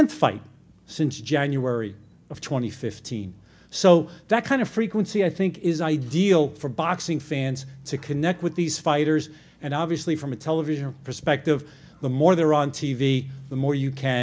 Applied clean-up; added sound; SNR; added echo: none; none; none; none.